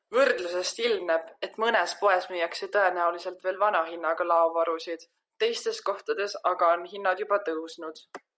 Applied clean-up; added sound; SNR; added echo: none; none; none; none.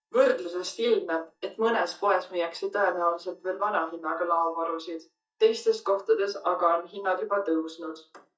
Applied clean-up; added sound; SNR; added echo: neural mask model DeepFilterNet 3.